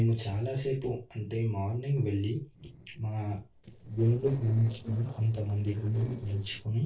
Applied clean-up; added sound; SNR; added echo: neural separator model SepFormer DNS4.